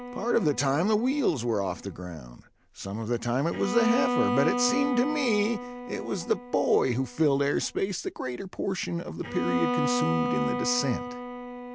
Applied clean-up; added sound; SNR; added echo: none; Bowed string instrument; 5 dB; none.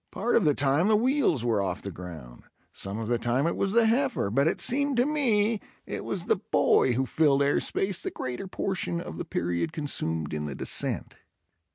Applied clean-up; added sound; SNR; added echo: none; none; none; none.